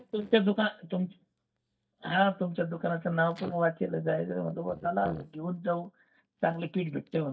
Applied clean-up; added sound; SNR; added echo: neural mask model DeepFilterNet 3.